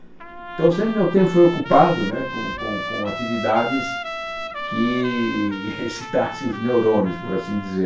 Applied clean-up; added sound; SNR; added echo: none; Trumpet; 10 dB; reverberation time 0.3 s.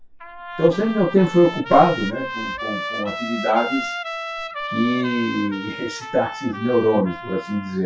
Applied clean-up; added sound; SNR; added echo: classical method WPE with log-MMSE.